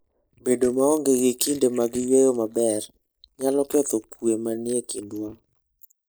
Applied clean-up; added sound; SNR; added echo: neural mask model Resemble Enhance denoiser.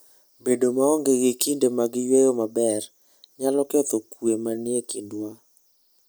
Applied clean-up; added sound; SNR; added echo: none; none; none; none.